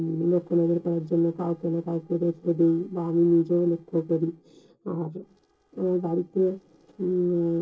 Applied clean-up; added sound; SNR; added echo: neural separator model SepFormer DNS4.